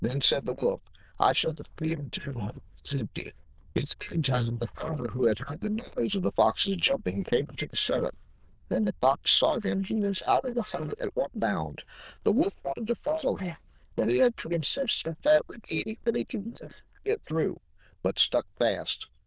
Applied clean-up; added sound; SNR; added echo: neural diffusion model UNIVERSE++.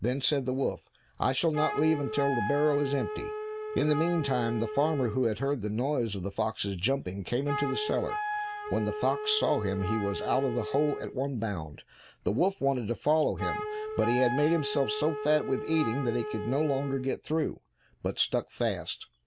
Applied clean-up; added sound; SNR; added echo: none; Wind instrument, woodwind instrument; 8 dB; none.